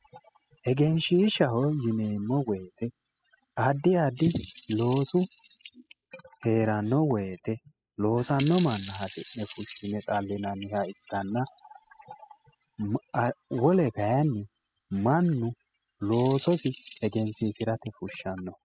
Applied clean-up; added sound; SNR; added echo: classical method spectral subtraction.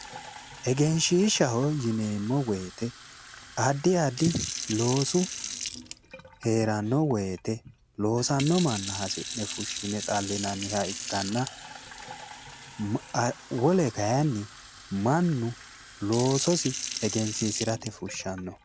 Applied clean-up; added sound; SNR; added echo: none; Fill (with liquid) / Sink (filling or washing); 11 dB; none.